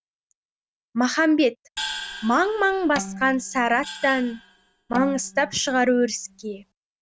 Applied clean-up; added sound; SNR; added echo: neural mask model RNNoise.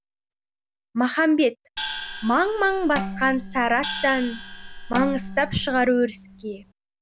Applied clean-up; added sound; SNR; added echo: none; Gong + Bowed string instrument; 9 dB; none.